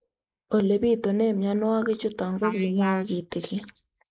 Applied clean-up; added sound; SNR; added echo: neural mask model Resemble Enhance denoiser.